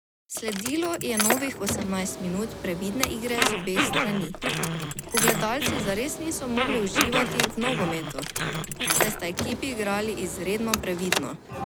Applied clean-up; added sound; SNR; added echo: none; Growling + Car; -1 dB; none.